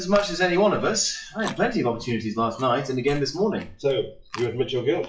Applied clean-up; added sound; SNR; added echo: classical method WPE with log-MMSE.